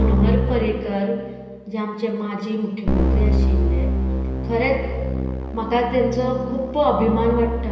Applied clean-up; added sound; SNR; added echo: none; Keyboard (musical); 0 dB; reverberation time 2.1 s.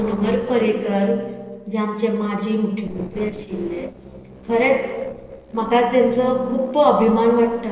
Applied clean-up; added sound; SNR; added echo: neural separator model SepFormer DNS4.